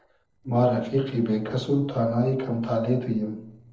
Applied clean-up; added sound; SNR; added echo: neural separator model SepFormer DNS4.